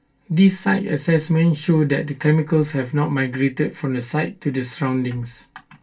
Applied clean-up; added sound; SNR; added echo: none; none; none; reverberation time 0.2 s.